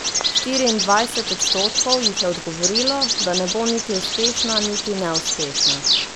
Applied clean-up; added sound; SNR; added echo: none; Bird vocalization, bird call, bird song; -2 dB; none.